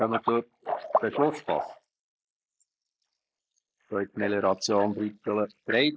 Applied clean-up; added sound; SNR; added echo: neural mask model Resemble Enhance denoiser.